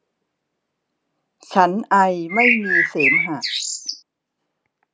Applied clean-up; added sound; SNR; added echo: none; Bird; -3 dB; none.